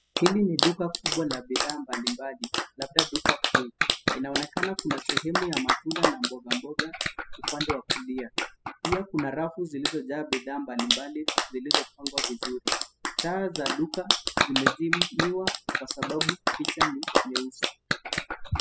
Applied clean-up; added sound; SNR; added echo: classical method spectral subtraction.